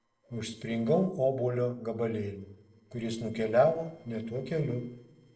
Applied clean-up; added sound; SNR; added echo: neural separator model SepFormer DNS4.